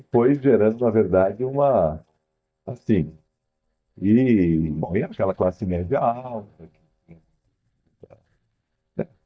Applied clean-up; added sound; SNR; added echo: neural mask model DeepFilterNet 3.